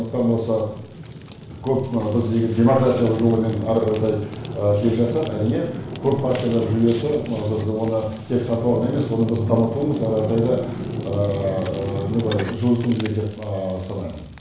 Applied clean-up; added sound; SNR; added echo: none; Fire; 10 dB; reverberation time 0.7 s.